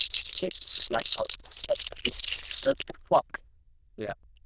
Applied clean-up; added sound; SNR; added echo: neural diffusion model UNIVERSE++.